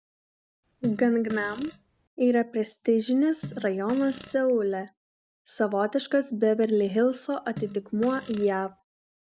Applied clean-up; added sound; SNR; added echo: none; Fart; 16 dB; none.